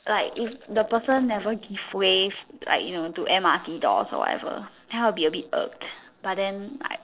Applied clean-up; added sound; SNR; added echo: neural separator model SepFormer DNS4.